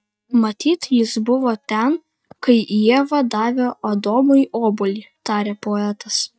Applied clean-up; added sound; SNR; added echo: neural mask model DeepFilterNet 3.